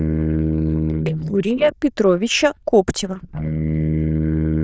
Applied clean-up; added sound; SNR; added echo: neural diffusion model UNIVERSE++.